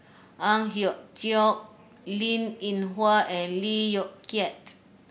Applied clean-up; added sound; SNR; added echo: none; none; none; none.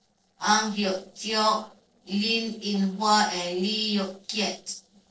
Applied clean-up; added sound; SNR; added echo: neural separator model SepFormer DNS4.